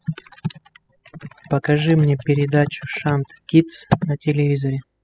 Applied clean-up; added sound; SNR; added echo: classical method spectral subtraction.